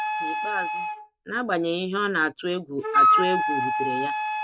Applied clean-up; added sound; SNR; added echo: none; Wind instrument, woodwind instrument; -3 dB; none.